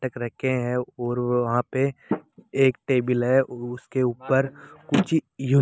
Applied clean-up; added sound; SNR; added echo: none; none; none; none.